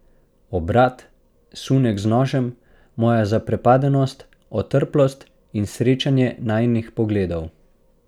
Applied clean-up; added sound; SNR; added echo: none; none; none; none.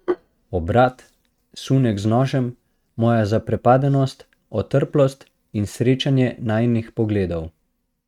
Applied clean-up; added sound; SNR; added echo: neural mask model RNNoise.